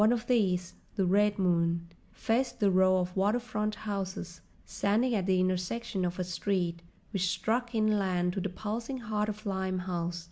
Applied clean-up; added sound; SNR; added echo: none; none; none; none.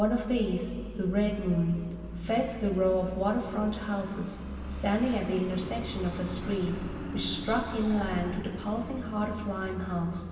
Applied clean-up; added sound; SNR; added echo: none; Truck; 10 dB; reverberation time 2.6 s.